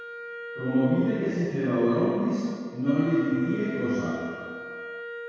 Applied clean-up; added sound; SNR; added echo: none; Wind instrument, woodwind instrument; 13 dB; reverberation time 2.0 s.